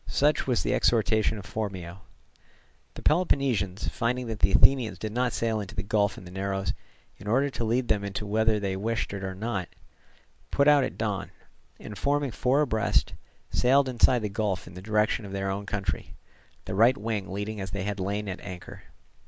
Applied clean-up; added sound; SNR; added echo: none; none; none; none.